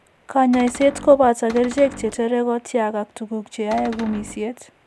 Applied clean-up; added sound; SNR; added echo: none; Cupboard open or close; 16 dB; none.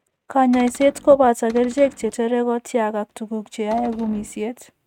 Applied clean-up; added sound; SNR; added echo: neural mask model RNNoise.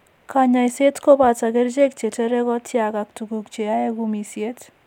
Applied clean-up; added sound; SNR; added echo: none; none; none; none.